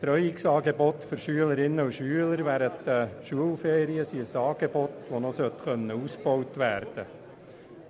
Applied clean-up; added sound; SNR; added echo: none; Crowd; 17 dB; none.